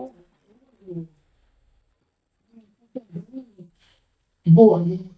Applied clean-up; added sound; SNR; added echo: neural mask model DeepFilterNet 3.